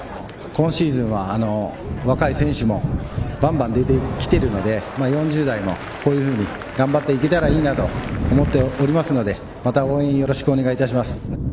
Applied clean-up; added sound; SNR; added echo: none; Thunder / Wind; 7 dB; none.